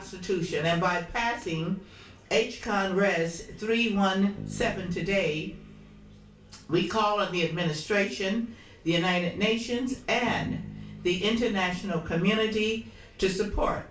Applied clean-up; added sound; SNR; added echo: none; Bass guitar; 19 dB; reverberation time 0.3 s.